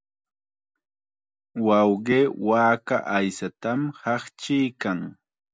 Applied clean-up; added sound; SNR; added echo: none; none; none; none.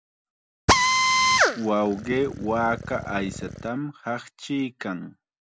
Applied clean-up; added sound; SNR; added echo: none; Drill; -5 dB; none.